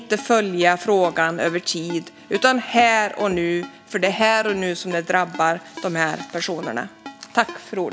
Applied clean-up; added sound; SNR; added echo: none; Ringtone; 19 dB; none.